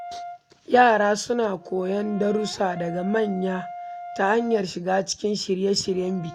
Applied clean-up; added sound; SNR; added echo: none; Brass instrument; 15 dB; none.